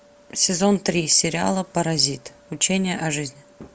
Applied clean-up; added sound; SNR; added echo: none; none; none; none.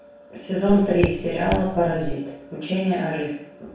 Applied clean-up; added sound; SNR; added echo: none; Raindrop / Drip; 5 dB; reverberation time 0.7 s.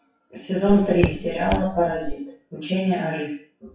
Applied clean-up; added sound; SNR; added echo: classical method WPE with log-MMSE.